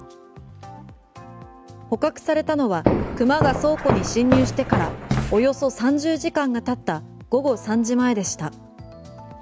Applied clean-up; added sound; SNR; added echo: none; Walk, footsteps; 1 dB; none.